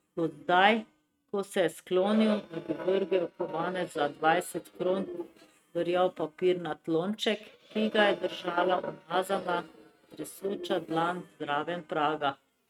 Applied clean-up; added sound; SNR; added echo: neural mask model RNNoise.